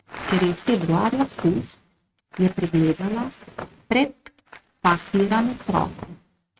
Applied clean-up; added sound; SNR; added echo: neural mask model RNNoise.